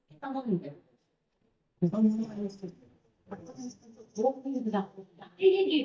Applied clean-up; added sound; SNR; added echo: neural mask model DeepFilterNet 3.